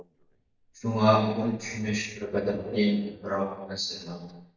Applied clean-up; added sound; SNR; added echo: neural mask model DeepFilterNet 3.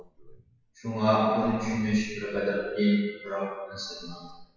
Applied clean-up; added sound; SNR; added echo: classical method WPE with log-MMSE.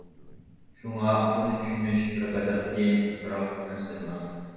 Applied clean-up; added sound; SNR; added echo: none; Crow; 20 dB; reverberation time 1.9 s.